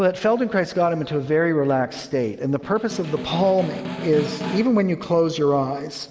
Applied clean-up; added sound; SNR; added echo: none; Snare drum; 12 dB; none.